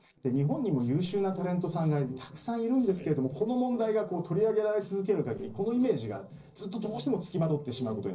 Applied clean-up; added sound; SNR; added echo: neural separator model SepFormer DNS4.